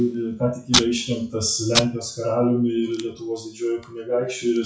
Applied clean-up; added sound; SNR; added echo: classical method WPE with log-MMSE.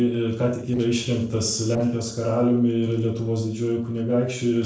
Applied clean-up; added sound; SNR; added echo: neural separator model SepFormer DNS4.